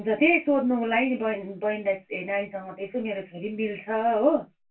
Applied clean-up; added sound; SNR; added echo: none; none; none; reverberation time 0.2 s.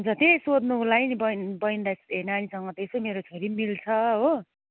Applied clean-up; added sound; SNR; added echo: none; none; none; none.